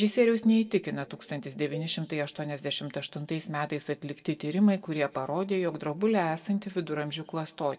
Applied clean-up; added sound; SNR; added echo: neural mask model DeepFilterNet 3.